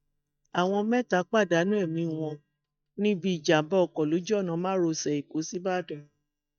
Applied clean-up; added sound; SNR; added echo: neural mask model DeepFilterNet 3.